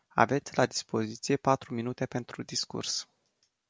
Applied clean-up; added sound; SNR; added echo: none; none; none; none.